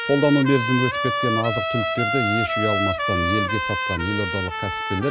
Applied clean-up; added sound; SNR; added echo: none; Trumpet; 1 dB; none.